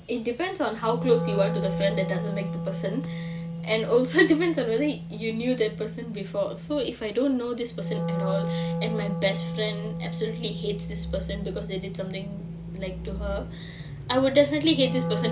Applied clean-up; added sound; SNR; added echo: none; Wind instrument, woodwind instrument; 5 dB; none.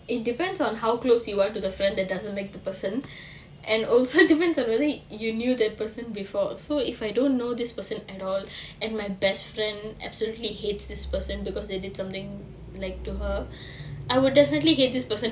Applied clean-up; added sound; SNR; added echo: none; none; none; none.